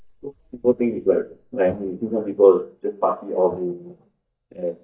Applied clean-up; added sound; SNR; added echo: neural mask model DeepFilterNet 3.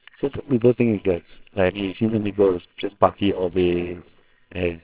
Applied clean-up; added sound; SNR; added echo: neural separator model SepFormer WHAMR!.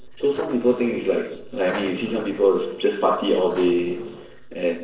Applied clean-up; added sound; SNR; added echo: neural separator model SepFormer DNS4.